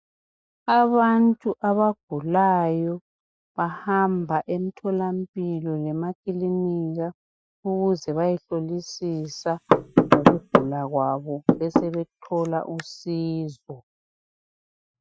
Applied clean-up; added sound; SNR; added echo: classical method Wiener filter.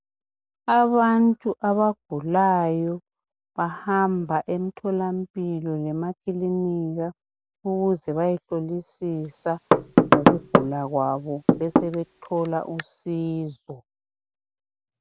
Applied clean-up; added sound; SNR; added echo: none; Knock / Wood; -3 dB; none.